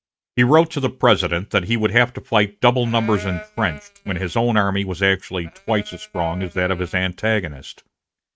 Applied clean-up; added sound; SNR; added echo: neural mask model RNNoise.